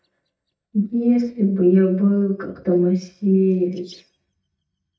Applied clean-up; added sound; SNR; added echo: neural mask model DeepFilterNet 3.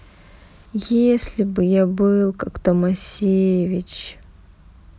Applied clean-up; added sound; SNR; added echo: none; none; none; none.